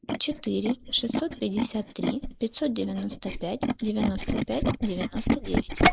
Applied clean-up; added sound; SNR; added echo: neural mask model Resemble Enhance denoiser.